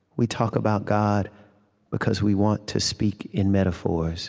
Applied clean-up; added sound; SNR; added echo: none; none; none; none.